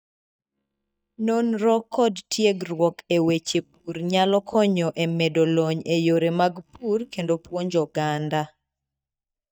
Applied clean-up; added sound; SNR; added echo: neural mask model DeepFilterNet 3.